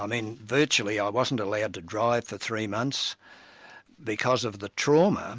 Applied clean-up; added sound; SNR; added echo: none; none; none; none.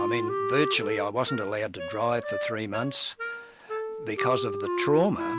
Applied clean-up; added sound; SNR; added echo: none; Wind instrument, woodwind instrument; 3 dB; none.